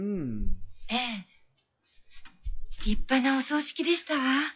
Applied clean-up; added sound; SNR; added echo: classical method log-MMSE.